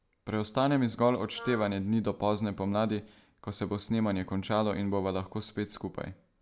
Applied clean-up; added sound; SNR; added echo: none; Wind instrument, woodwind instrument; 14 dB; none.